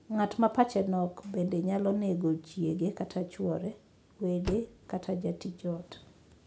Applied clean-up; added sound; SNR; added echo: none; Slam; 14 dB; none.